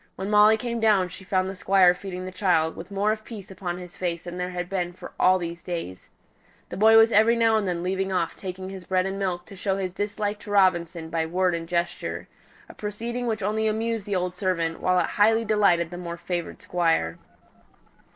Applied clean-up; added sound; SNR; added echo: neural separator model SepFormer DNS4.